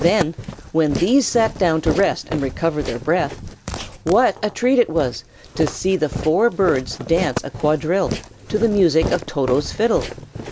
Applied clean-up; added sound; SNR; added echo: none; Walk, footsteps; 10 dB; none.